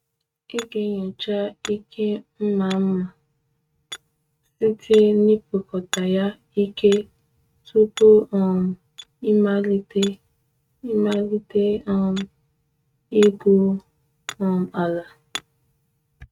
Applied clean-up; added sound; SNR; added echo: neural mask model RNNoise.